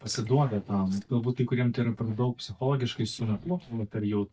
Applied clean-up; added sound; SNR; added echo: neural mask model DeepFilterNet 3.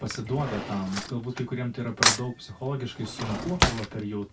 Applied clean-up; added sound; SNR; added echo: none; Cutlery, silverware / Drawer open or close; -1 dB; reverberation time 0.2 s.